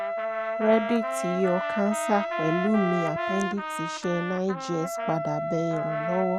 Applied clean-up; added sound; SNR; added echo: none; Trumpet + Wind instrument, woodwind instrument; 2 dB; none.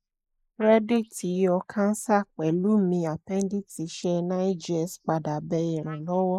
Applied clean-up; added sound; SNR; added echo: neural mask model Resemble Enhance denoiser.